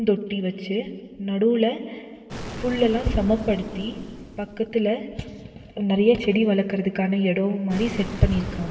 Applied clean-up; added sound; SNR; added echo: none; Explosion; 15 dB; reverberation time 2.0 s.